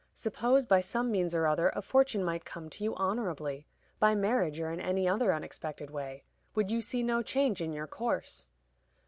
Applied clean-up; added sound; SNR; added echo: none; none; none; none.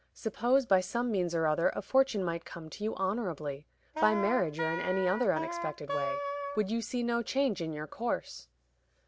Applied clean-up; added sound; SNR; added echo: none; Wind instrument, woodwind instrument; 4 dB; none.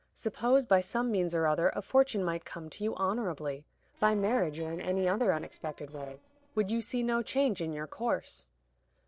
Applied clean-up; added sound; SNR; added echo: neural separator model SepFormer DNS4.